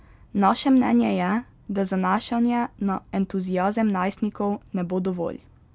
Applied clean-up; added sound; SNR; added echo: none; none; none; none.